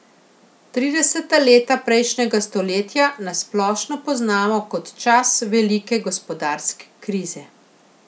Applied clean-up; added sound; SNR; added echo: none; none; none; none.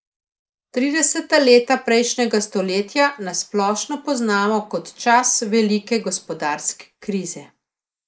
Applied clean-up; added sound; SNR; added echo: neural mask model Resemble Enhance denoiser.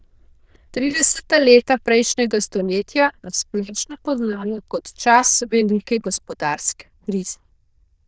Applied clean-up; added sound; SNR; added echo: neural diffusion model UNIVERSE++.